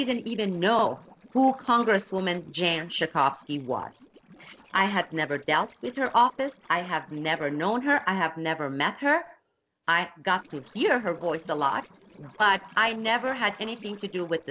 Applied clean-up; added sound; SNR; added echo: neural separator model SepFormer DNS4.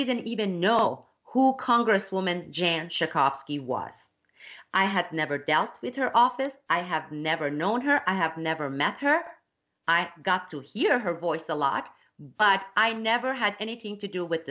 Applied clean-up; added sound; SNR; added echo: none; none; none; none.